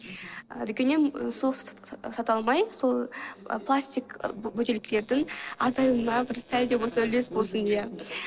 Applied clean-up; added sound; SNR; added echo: neural separator model SepFormer DNS4.